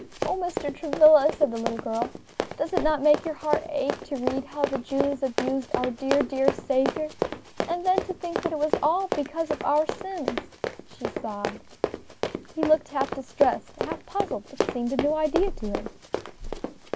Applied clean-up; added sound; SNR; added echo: none; Run; 5 dB; none.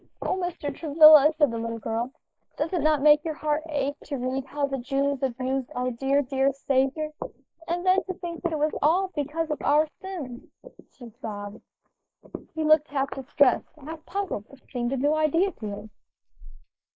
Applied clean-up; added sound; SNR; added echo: neural mask model Resemble Enhance denoiser.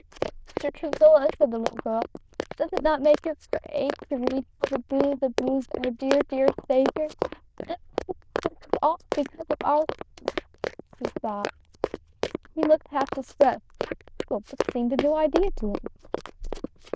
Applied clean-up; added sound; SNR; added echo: neural diffusion model UNIVERSE++.